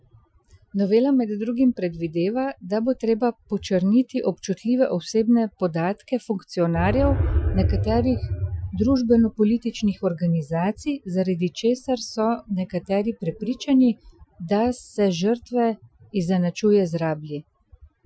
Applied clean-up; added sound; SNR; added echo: classical method Wiener filter.